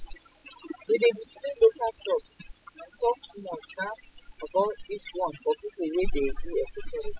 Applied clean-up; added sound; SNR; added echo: classical method spectral subtraction.